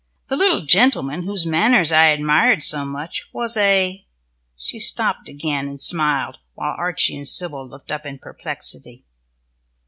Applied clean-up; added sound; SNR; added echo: none; none; none; none.